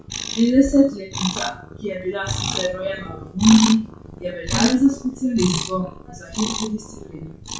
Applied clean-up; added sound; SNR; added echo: classical method WPE with log-MMSE.